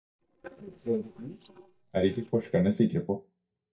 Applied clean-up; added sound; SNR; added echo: neural mask model DeepFilterNet 3.